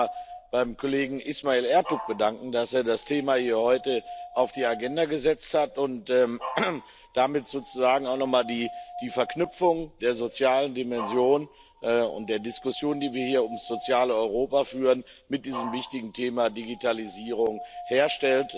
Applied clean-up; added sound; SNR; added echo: none; Dog; 15 dB; none.